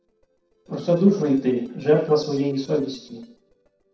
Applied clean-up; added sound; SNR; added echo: neural separator model SepFormer DNS4.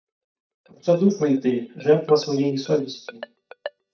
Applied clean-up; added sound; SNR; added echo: neural mask model DeepFilterNet 3.